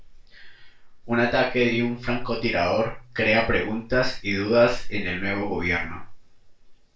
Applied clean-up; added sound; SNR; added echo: neural separator model SepFormer DNS4.